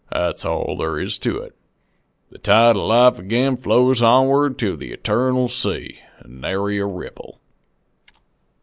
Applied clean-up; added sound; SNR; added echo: none; none; none; none.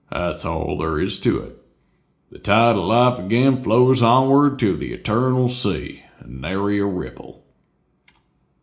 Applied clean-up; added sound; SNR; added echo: none; none; none; reverberation time 0.4 s.